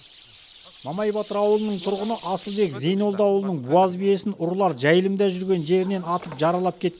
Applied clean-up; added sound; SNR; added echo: none; none; none; none.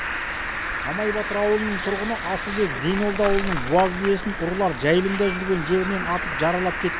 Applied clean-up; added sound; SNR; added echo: none; Cricket; 4 dB; none.